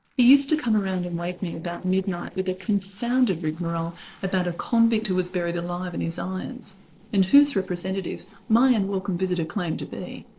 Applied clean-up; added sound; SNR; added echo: neural separator model SepFormer DNS4.